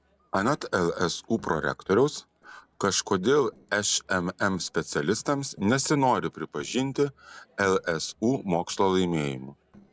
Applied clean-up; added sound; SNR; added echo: neural separator model SepFormer DNS4.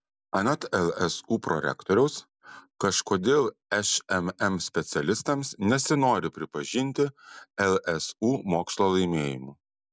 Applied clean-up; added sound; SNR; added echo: none; none; none; none.